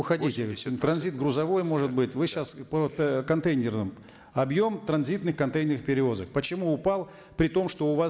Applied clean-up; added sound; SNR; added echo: neural mask model Resemble Enhance denoiser.